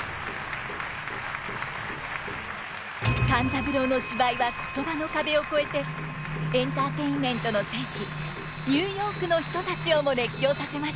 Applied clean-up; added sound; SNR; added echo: none; Clock; 9 dB; none.